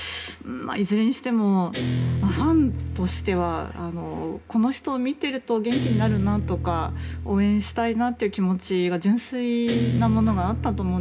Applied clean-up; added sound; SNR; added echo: none; Guitar; 6 dB; reverberation time 0.3 s.